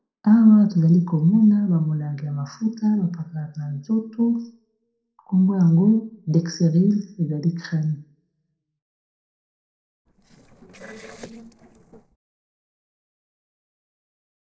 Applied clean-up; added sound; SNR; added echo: neural separator model SepFormer DNS4.